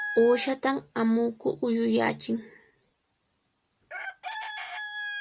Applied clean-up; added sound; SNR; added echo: none; Chicken, rooster; 12 dB; none.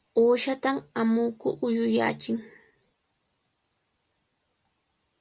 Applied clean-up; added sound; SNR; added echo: none; none; none; none.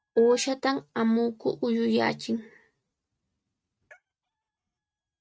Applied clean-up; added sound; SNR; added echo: neural mask model RNNoise.